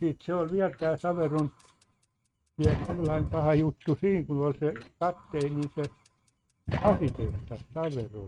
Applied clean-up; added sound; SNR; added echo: neural mask model RNNoise.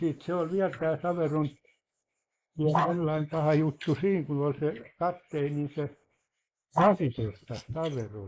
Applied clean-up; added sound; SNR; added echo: neural mask model Resemble Enhance denoiser.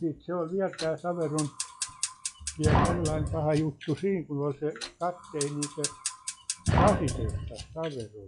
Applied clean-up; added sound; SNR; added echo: classical method log-MMSE.